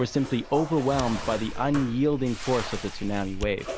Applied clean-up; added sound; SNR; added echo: none; Bathtub (filling or washing) + Fire; 9 dB; none.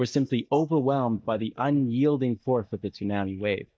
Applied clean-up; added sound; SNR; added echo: neural mask model DeepFilterNet 3.